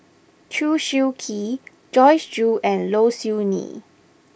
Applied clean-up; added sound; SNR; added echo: none; none; none; none.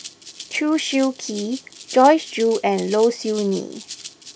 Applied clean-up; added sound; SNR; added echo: none; Rattle (instrument); 17 dB; none.